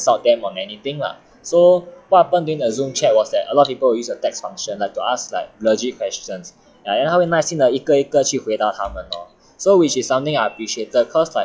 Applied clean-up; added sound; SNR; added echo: classical method log-MMSE.